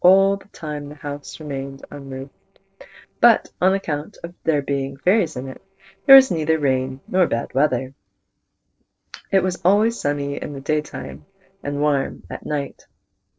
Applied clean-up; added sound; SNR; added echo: neural separator model SepFormer DNS4.